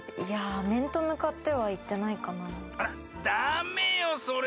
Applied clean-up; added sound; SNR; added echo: none; none; none; none.